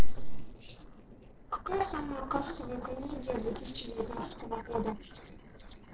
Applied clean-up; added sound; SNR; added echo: neural separator model SepFormer DNS4.